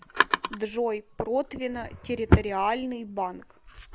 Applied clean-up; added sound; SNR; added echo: none; Drawer open or close; -1 dB; none.